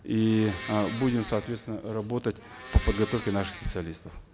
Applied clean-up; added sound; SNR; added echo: none; Domestic sounds, home sounds; 13 dB; none.